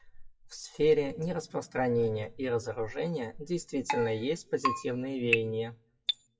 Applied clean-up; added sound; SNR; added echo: classical method WPE with log-MMSE.